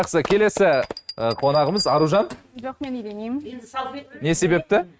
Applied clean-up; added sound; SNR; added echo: neural mask model RNNoise.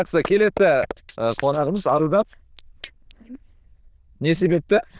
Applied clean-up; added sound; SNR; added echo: neural diffusion model UNIVERSE++.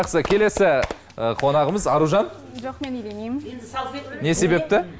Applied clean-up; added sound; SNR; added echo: none; none; none; none.